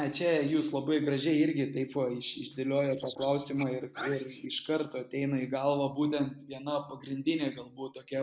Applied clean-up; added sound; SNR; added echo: neural mask model Resemble Enhance denoiser.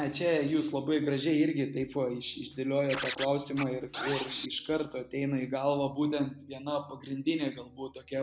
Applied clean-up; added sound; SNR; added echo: none; Scratching (performance technique); 9 dB; none.